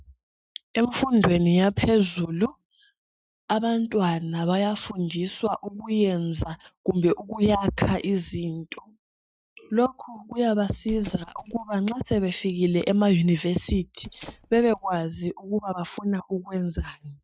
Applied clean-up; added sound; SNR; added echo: neural mask model RNNoise.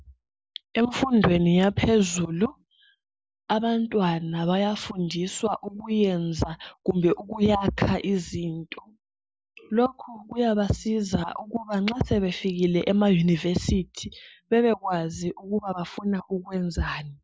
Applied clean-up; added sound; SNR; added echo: none; none; none; none.